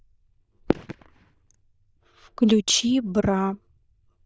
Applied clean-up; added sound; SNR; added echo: neural diffusion model UNIVERSE++.